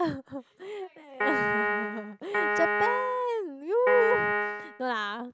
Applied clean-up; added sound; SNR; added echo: none; Piano; -2 dB; none.